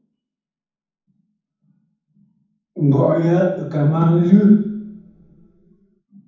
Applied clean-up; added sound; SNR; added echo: none; none; none; reverberation time 1.2 s.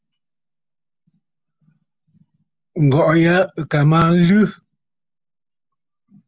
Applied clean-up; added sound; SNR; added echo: none; none; none; none.